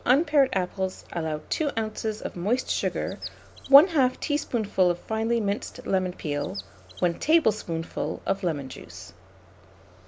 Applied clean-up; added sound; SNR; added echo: none; Chirp, tweet; 19 dB; none.